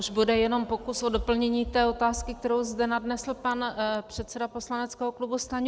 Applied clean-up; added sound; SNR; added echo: none; none; none; none.